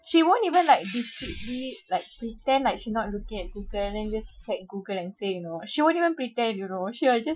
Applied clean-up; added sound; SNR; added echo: classical method Wiener filter.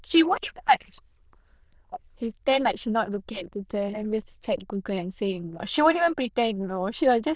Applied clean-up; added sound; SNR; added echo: neural diffusion model UNIVERSE++.